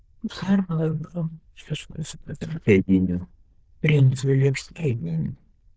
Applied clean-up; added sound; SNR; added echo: neural diffusion model UNIVERSE++.